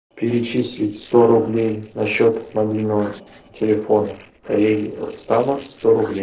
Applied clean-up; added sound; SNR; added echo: neural separator model SepFormer DNS4.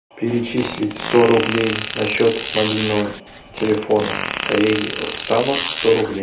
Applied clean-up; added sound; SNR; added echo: none; Fart; 7 dB; reverberation time 0.3 s.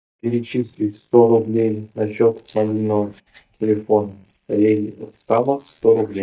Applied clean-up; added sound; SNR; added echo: neural mask model DeepFilterNet 3.